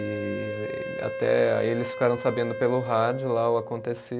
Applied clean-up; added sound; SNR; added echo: none; Wind instrument, woodwind instrument; 8 dB; none.